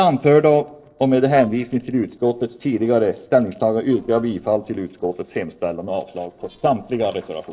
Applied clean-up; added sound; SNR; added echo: neural separator model SepFormer DNS4.